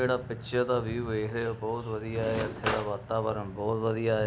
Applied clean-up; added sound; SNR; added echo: none; Cutlery, silverware / Drawer open or close; 6 dB; none.